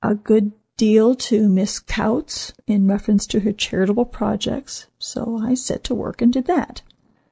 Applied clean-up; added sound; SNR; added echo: none; none; none; none.